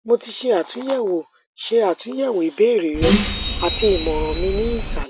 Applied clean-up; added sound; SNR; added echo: none; Bus; 0 dB; none.